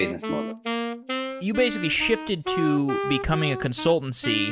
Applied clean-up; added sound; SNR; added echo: none; Wind instrument, woodwind instrument; 5 dB; none.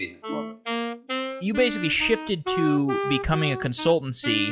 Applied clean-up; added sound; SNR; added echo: classical method log-MMSE.